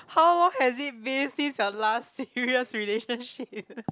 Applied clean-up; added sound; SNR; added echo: none; none; none; none.